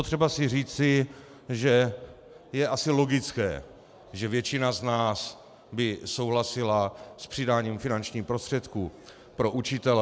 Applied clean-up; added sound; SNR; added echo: none; none; none; none.